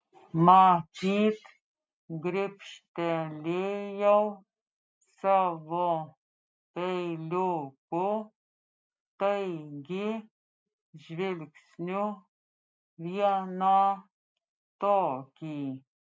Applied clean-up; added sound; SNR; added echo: none; none; none; none.